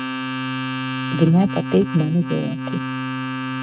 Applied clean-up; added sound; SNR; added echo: neural mask model RNNoise.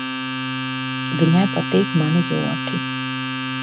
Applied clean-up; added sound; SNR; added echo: none; Domestic sounds, home sounds; 3 dB; none.